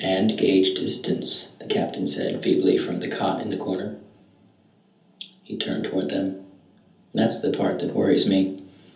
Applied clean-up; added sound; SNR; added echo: none; none; none; reverberation time 0.7 s.